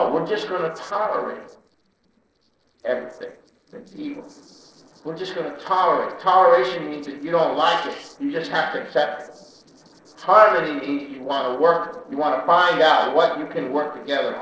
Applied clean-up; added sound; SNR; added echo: neural separator model SepFormer DNS4.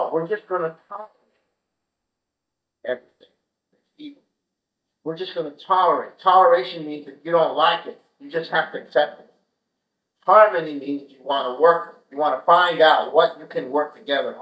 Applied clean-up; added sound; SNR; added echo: neural mask model DeepFilterNet 3.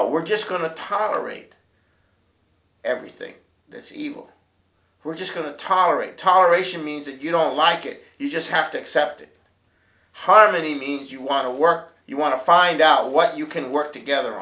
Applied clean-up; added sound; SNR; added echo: none; none; none; none.